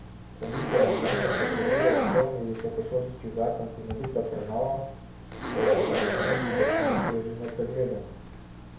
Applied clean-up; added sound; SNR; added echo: none; Zipper (clothing); -1 dB; reverberation time 0.6 s.